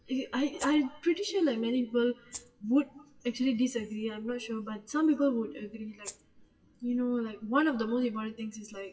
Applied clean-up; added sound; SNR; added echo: classical method WPE with log-MMSE.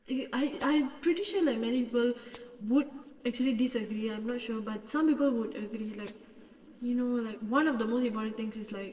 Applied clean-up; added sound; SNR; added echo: neural separator model SepFormer DNS4.